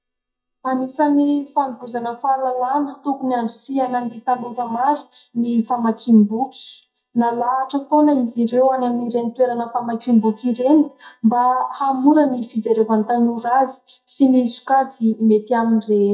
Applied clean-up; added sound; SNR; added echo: neural mask model DeepFilterNet 3.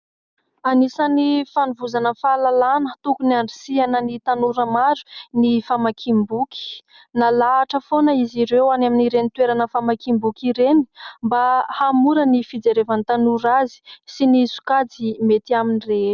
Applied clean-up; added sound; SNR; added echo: none; none; none; none.